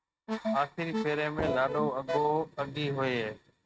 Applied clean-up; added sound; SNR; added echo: neural mask model RNNoise.